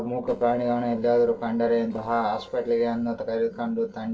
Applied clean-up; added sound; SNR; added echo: neural separator model SepFormer DNS4.